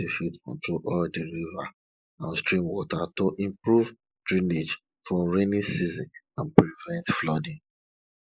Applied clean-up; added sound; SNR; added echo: neural mask model Resemble Enhance denoiser.